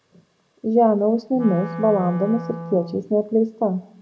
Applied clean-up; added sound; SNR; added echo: none; Wind instrument, woodwind instrument; 12 dB; reverberation time 0.8 s.